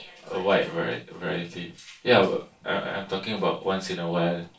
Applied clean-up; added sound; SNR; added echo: none; none; none; reverberation time 0.2 s.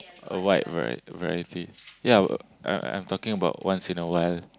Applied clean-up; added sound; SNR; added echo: none; none; none; none.